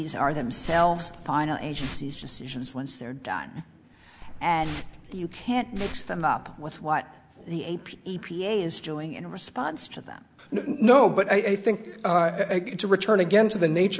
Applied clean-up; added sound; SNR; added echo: none; Liquid; 13 dB; none.